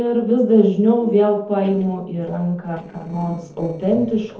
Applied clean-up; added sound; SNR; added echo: neural separator model SepFormer DNS4.